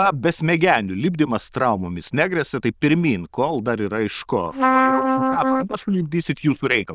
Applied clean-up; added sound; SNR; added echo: neural diffusion model UNIVERSE++.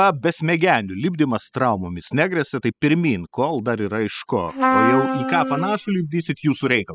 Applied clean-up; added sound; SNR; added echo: classical method spectral subtraction.